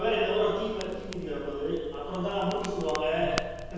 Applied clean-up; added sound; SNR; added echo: none; Crackle; 11 dB; reverberation time 1.2 s.